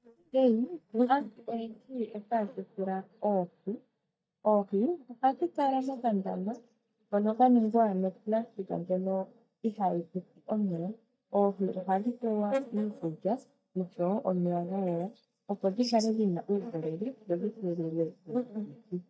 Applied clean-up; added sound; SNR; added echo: neural mask model DeepFilterNet 3.